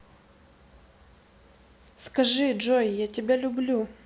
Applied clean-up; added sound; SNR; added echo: none; none; none; none.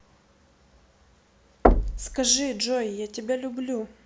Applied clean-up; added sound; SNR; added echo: none; Knock; -3 dB; none.